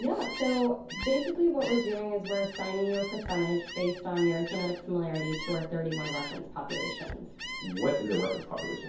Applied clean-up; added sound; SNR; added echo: none; Gull, seagull; 10 dB; reverberation time 0.6 s.